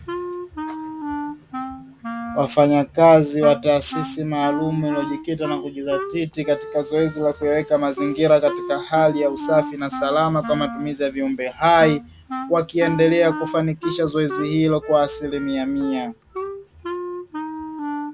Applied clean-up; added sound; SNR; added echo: none; Wind instrument, woodwind instrument; 10 dB; none.